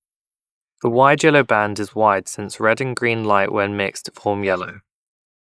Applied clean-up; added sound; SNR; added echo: neural mask model Resemble Enhance denoiser.